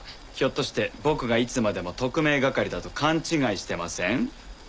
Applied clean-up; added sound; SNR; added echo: none; Boiling; 19 dB; none.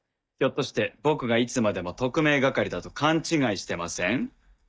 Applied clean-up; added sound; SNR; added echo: neural mask model DeepFilterNet 3.